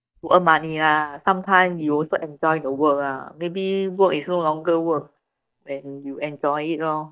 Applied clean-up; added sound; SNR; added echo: neural mask model DeepFilterNet 3.